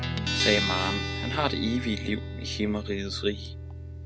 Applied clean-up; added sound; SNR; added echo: none; Guitar; 1 dB; none.